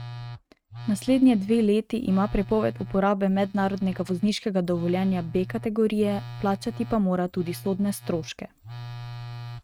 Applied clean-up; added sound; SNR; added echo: neural mask model RNNoise.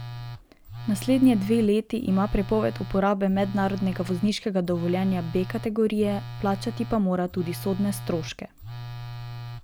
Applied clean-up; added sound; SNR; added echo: none; Telephone; 12 dB; none.